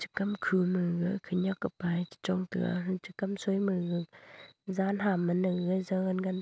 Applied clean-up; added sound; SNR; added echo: none; none; none; none.